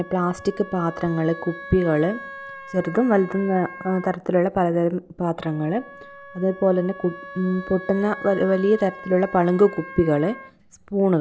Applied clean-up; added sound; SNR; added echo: none; Wind instrument, woodwind instrument; 17 dB; none.